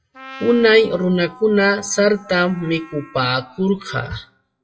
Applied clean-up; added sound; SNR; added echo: classical method WPE with log-MMSE.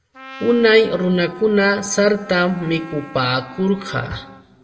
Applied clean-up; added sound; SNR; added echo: none; Trumpet; 20 dB; reverberation time 0.6 s.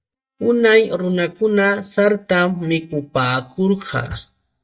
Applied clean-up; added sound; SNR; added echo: neural mask model DeepFilterNet 3.